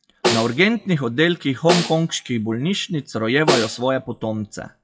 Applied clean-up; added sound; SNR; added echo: classical method WPE with log-MMSE.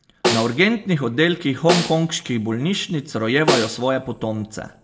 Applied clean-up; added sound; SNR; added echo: none; Snare drum; 5 dB; reverberation time 0.6 s.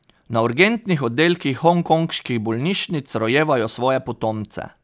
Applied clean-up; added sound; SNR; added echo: none; none; none; none.